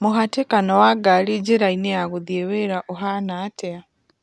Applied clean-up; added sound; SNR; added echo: none; none; none; none.